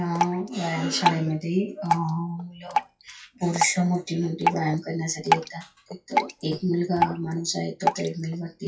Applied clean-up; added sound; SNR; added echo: classical method WPE with log-MMSE.